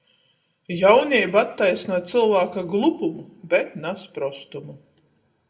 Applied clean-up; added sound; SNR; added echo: none; none; none; reverberation time 0.5 s.